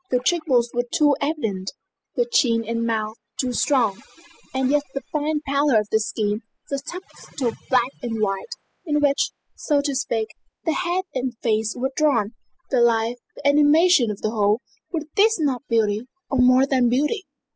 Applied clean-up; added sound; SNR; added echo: classical method spectral subtraction.